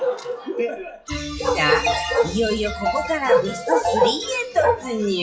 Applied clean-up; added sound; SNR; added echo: classical method WPE with log-MMSE.